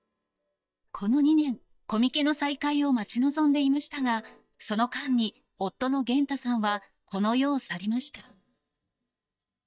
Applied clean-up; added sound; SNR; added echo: neural mask model DeepFilterNet 3.